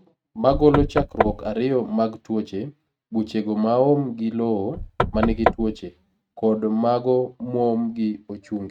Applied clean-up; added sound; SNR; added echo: neural mask model RNNoise.